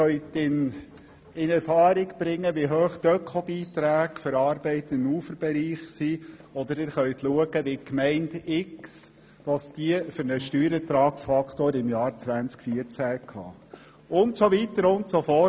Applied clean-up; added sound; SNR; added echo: none; none; none; none.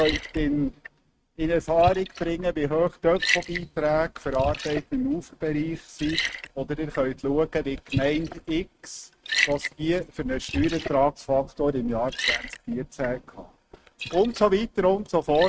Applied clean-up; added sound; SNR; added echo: neural mask model RNNoise.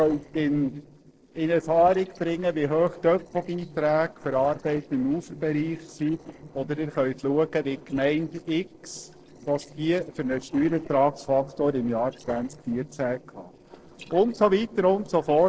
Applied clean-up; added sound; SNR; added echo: neural separator model SepFormer DNS4.